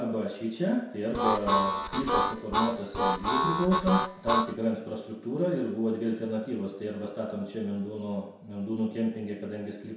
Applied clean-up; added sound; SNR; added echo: none; Harmonica; -2 dB; reverberation time 0.7 s.